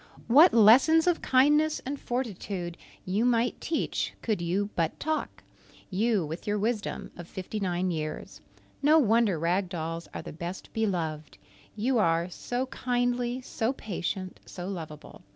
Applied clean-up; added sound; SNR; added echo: none; none; none; none.